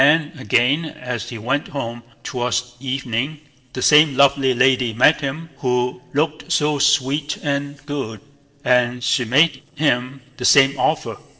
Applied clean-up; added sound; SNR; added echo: neural separator model SepFormer DNS4.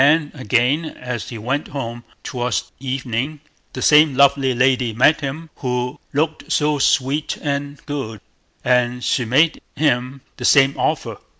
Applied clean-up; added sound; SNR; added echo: none; none; none; none.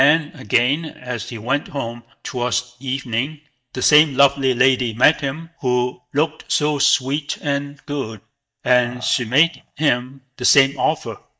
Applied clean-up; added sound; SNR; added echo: neural mask model DeepFilterNet 3.